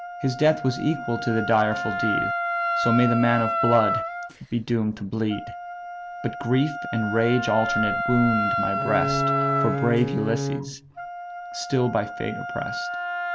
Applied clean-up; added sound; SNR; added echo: none; Bowed string instrument + Wind instrument, woodwind instrument; 2 dB; none.